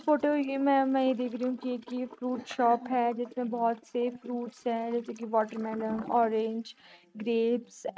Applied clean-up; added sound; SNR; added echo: neural mask model RNNoise.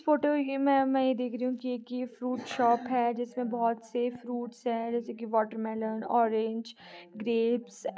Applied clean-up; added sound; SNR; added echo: none; none; none; none.